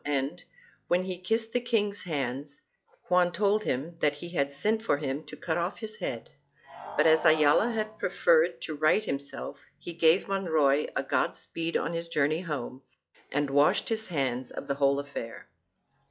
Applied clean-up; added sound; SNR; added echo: classical method log-MMSE.